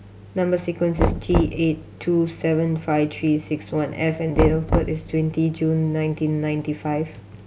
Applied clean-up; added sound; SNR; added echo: none; Knock; 6 dB; none.